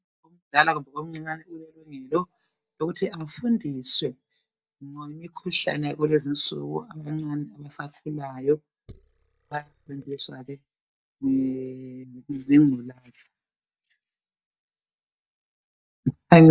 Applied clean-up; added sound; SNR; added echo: neural mask model DeepFilterNet 3.